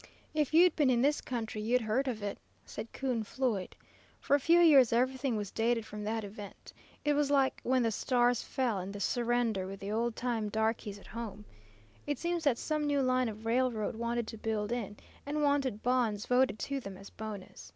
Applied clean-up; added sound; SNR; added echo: none; none; none; none.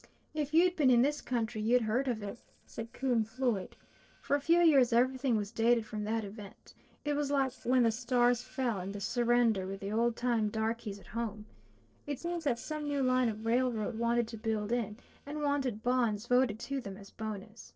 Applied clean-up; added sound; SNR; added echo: neural separator model SepFormer DNS4.